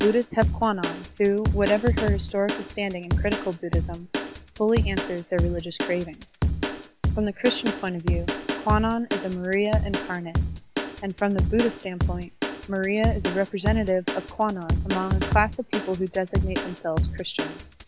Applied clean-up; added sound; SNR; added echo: none; Drum kit; 1 dB; none.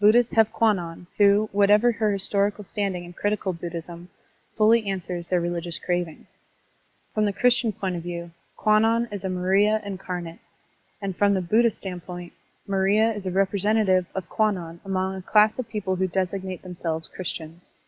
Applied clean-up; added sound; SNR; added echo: none; none; none; none.